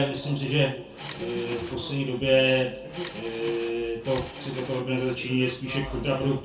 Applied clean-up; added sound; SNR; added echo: none; Subway, metro, underground / Engine; 14 dB; reverberation time 0.2 s.